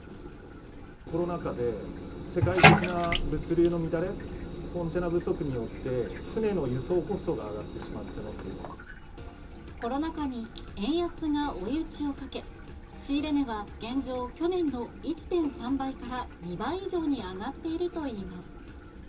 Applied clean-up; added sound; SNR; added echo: none; Bathtub (filling or washing); 3 dB; reverberation time 0.2 s.